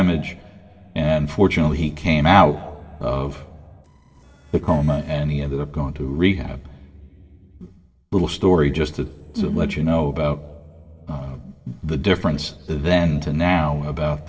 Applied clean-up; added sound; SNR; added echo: neural separator model SepFormer DNS4.